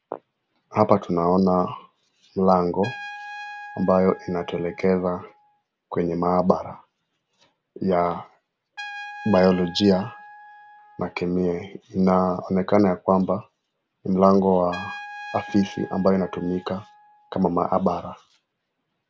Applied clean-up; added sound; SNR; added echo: none; Trumpet; 19 dB; none.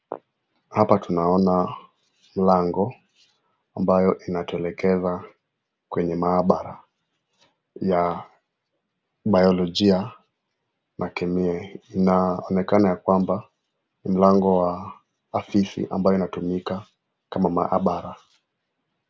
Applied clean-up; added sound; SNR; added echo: none; none; none; none.